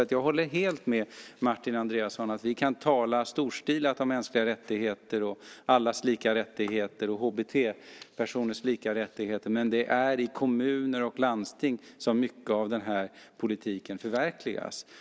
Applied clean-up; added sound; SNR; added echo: none; none; none; none.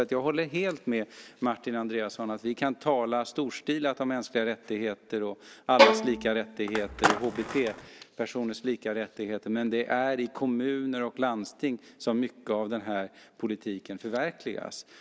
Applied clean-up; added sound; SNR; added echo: none; Skateboard + Bowed string instrument; -4 dB; none.